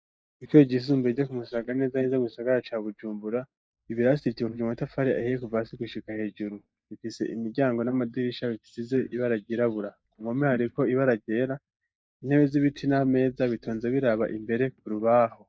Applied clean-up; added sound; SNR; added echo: neural mask model DeepFilterNet 3.